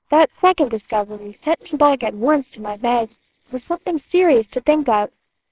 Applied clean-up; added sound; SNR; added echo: neural separator model SepFormer WHAMR!.